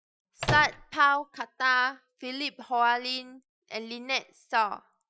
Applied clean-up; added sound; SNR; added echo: classical method Wiener filter.